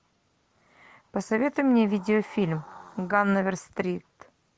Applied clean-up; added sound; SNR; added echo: none; none; none; none.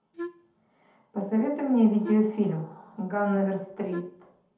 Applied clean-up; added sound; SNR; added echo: none; Wind instrument, woodwind instrument; 12 dB; reverberation time 0.6 s.